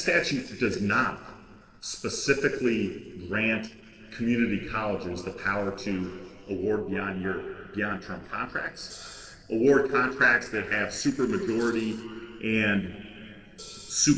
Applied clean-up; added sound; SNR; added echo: neural separator model SepFormer DNS4.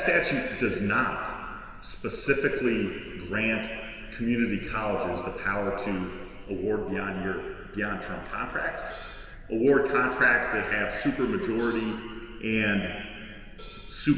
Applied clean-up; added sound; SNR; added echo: none; Hi-hat; 16 dB; reverberation time 2.5 s.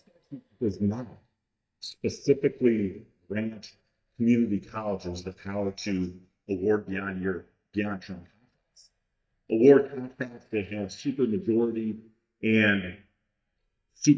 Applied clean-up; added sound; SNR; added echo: neural mask model DeepFilterNet 3.